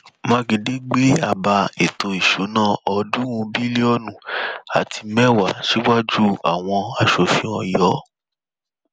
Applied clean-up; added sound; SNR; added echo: none; none; none; none.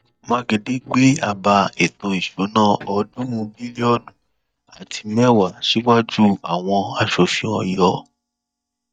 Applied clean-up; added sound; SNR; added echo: neural mask model DeepFilterNet 3.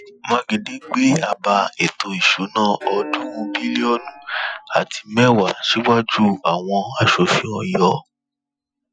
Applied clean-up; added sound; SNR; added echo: classical method Wiener filter.